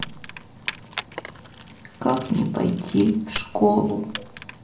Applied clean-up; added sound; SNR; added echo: none; Keys jangling; 12 dB; reverberation time 0.6 s.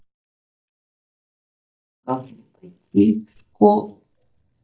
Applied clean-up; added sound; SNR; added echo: neural mask model DeepFilterNet 3.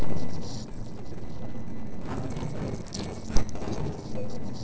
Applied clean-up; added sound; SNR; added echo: neural separator model SepFormer DNS4.